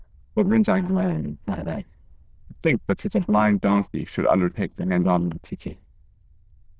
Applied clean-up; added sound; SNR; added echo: neural diffusion model UNIVERSE++.